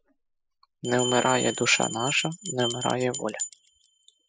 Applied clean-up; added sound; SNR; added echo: classical method spectral subtraction.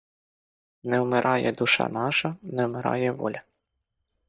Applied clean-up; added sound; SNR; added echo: neural mask model DeepFilterNet 3.